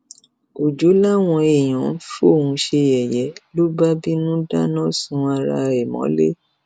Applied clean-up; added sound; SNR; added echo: none; none; none; none.